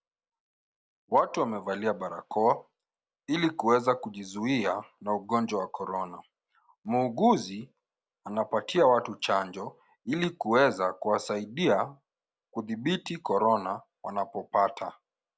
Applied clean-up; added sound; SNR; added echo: none; none; none; none.